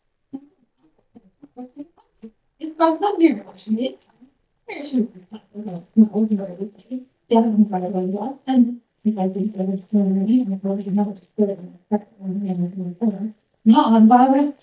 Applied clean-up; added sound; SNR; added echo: neural mask model DeepFilterNet 3.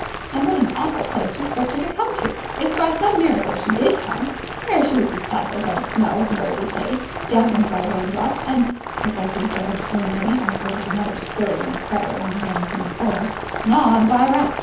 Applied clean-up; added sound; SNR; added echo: none; Boiling; 6 dB; reverberation time 0.6 s.